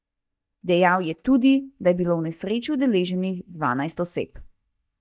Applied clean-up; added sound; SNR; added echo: neural mask model DeepFilterNet 3.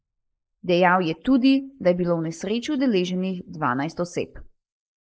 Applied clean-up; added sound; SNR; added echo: neural mask model Resemble Enhance denoiser.